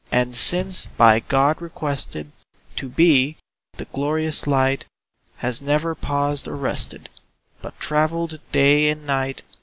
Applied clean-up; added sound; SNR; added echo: none; Knock; 17 dB; none.